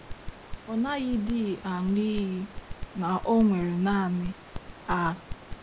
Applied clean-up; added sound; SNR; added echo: none; Crackle; 11 dB; none.